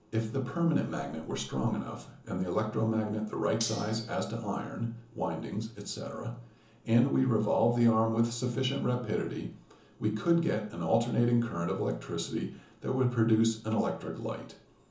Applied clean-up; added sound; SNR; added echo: none; Cutlery, silverware; 13 dB; reverberation time 0.8 s.